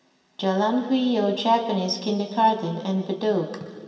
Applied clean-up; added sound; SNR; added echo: none; none; none; reverberation time 2.6 s.